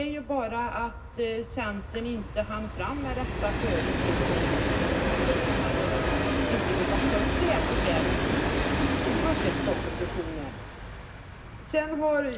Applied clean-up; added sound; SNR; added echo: none; Train; -4 dB; reverberation time 0.4 s.